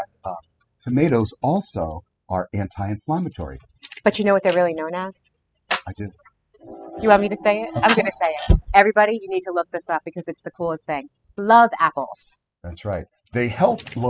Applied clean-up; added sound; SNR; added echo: classical method spectral subtraction.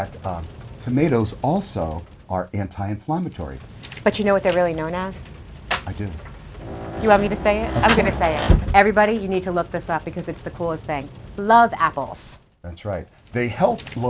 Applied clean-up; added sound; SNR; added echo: none; Rain; 8 dB; none.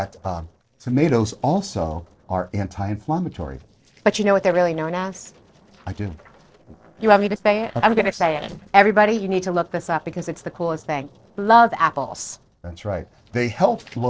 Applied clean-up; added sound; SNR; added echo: neural separator model SepFormer DNS4.